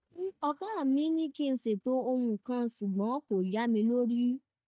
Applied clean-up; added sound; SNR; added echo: neural mask model DeepFilterNet 3.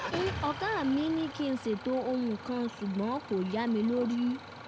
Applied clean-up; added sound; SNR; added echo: none; Idling / Engine starting; 11 dB; none.